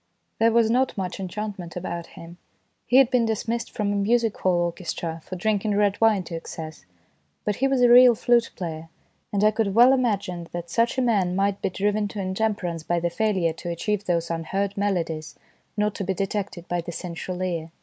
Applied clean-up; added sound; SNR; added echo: none; none; none; none.